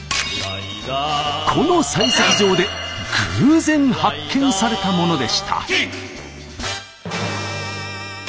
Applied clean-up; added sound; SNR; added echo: none; none; none; none.